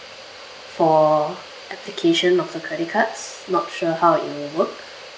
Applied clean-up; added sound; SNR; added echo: none; none; none; none.